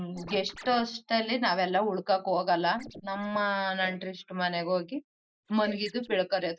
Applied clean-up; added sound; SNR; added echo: neural mask model Resemble Enhance denoiser.